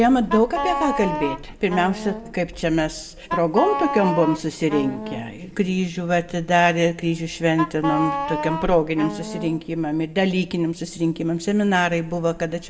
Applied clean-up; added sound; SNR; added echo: none; Wind instrument, woodwind instrument; 6 dB; reverberation time 2.1 s.